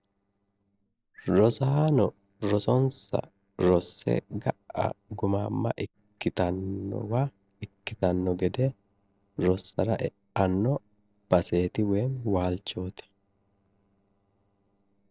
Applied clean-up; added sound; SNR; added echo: neural separator model SepFormer DNS4.